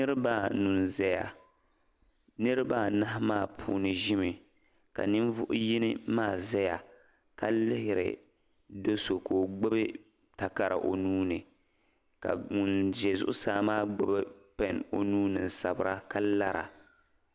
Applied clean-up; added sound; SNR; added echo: none; none; none; none.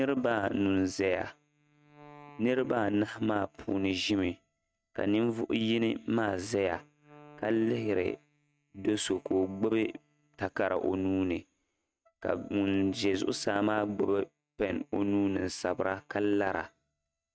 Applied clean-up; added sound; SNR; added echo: neural mask model RNNoise.